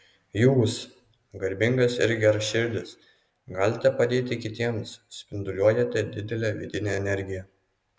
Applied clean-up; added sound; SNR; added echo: none; none; none; none.